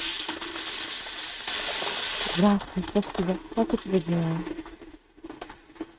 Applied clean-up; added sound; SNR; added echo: neural mask model RNNoise.